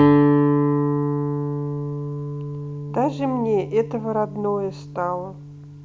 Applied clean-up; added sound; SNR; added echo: none; Guitar; -4 dB; none.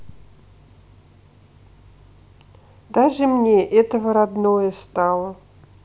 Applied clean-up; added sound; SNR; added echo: none; none; none; none.